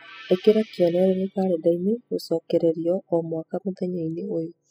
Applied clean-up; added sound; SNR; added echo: classical method spectral subtraction.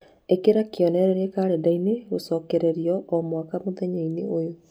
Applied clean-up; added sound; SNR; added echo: none; none; none; none.